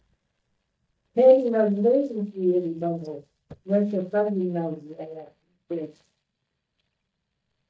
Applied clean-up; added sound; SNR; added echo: neural mask model DeepFilterNet 3.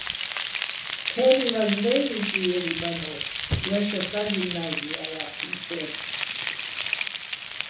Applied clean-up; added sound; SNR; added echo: none; Frying (food); -1 dB; reverberation time 1.0 s.